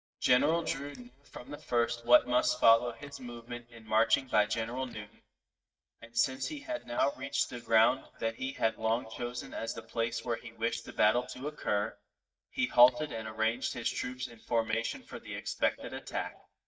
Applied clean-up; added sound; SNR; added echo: neural mask model DeepFilterNet 3.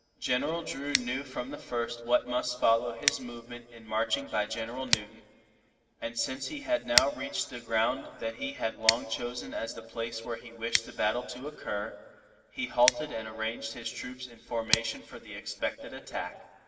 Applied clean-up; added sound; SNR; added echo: none; Scissors; 5 dB; reverberation time 1.7 s.